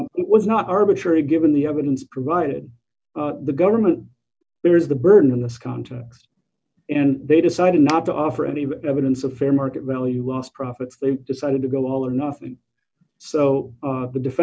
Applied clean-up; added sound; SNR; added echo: none; Finger snapping; 16 dB; none.